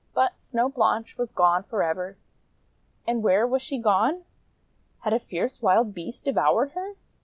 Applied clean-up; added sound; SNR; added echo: none; none; none; none.